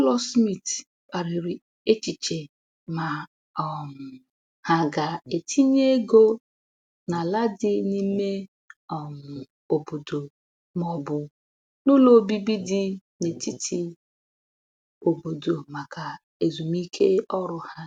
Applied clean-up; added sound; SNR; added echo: none; none; none; none.